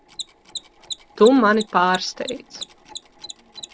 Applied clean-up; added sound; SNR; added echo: none; Mechanisms; 15 dB; none.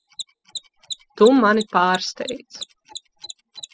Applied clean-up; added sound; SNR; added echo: classical method spectral subtraction.